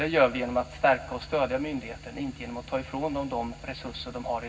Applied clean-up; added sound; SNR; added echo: none; none; none; reverberation time 0.4 s.